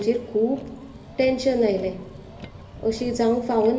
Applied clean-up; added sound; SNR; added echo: none; Motor vehicle (road); 17 dB; reverberation time 0.3 s.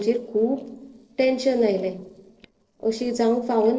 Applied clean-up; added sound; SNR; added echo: neural separator model SepFormer DNS4.